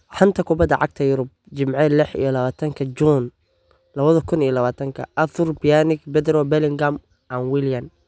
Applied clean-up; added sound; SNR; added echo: none; none; none; none.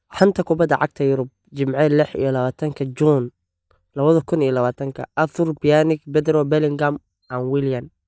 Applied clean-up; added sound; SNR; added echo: neural mask model DeepFilterNet 3.